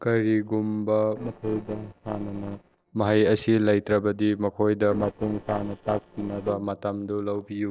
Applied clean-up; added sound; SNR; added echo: neural separator model SepFormer DNS4.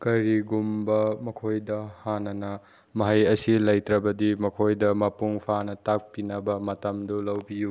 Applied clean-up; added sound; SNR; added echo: none; none; none; none.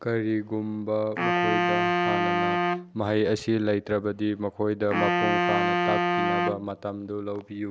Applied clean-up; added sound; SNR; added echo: none; Wind instrument, woodwind instrument; -1 dB; none.